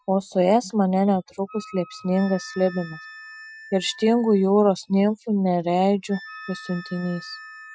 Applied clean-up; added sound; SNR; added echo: classical method Wiener filter.